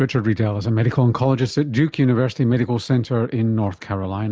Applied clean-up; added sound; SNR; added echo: none; none; none; none.